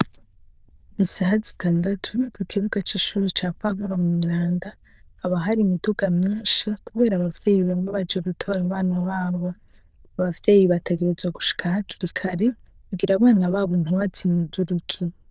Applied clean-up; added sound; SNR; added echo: neural diffusion model UNIVERSE++.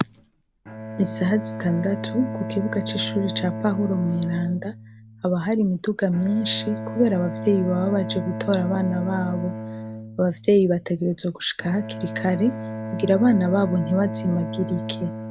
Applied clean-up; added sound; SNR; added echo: none; Bowed string instrument; 8 dB; none.